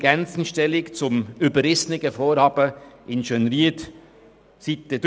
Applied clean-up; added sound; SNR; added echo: none; none; none; none.